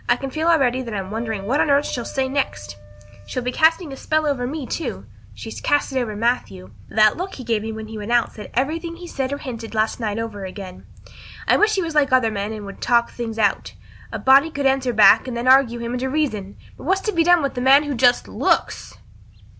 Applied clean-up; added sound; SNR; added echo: none; Wind instrument, woodwind instrument; 18 dB; none.